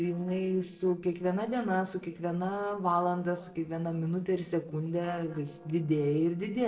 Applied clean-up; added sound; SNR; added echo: neural separator model SepFormer DNS4.